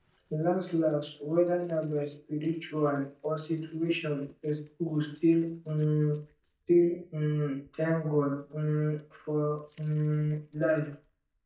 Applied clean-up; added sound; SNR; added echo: neural mask model DeepFilterNet 3.